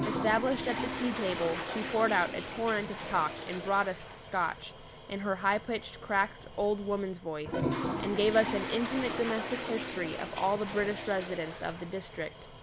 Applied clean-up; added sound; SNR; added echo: none; Toilet flush; 6 dB; none.